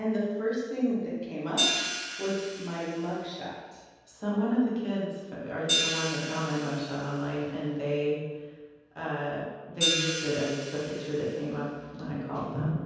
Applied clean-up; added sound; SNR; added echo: none; Hi-hat; 5 dB; reverberation time 1.2 s.